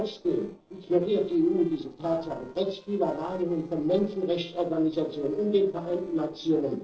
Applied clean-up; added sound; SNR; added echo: neural separator model SepFormer DNS4.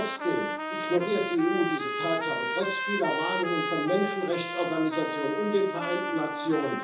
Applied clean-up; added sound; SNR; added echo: none; Trumpet; 3 dB; reverberation time 0.6 s.